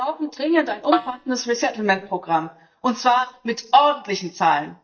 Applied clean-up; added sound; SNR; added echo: neural mask model DeepFilterNet 3.